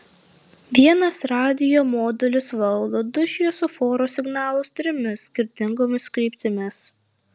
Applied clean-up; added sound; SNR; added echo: none; none; none; none.